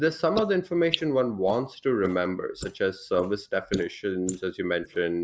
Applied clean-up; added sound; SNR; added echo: neural mask model Resemble Enhance denoiser.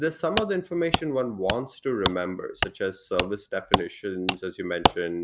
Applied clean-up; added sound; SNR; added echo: none; Wood; 1 dB; none.